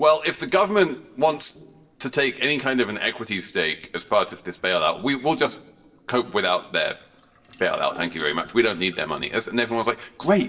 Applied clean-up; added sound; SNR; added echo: neural separator model SepFormer DNS4.